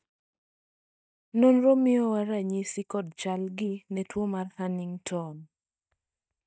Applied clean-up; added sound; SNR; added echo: neural mask model DeepFilterNet 3.